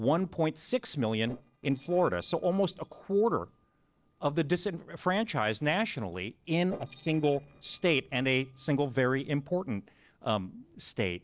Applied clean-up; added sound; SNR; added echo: neural separator model SepFormer DNS4.